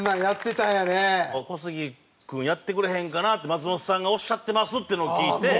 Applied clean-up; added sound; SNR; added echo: none; none; none; none.